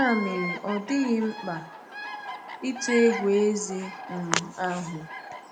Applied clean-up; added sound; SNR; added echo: none; Bird vocalization, bird call, bird song; 10 dB; none.